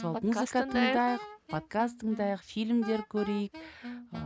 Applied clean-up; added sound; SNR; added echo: none; Wind instrument, woodwind instrument; 14 dB; none.